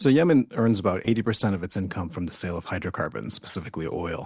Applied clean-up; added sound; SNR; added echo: neural separator model SepFormer DNS4.